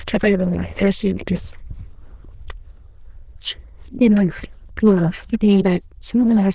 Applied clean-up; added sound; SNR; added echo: neural diffusion model UNIVERSE++.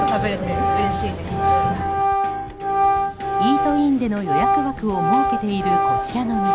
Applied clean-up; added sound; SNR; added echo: none; Organ; -3 dB; none.